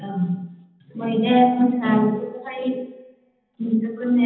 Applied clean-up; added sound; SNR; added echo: none; none; none; reverberation time 0.9 s.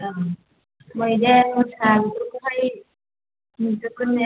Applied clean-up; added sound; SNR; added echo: none; none; none; none.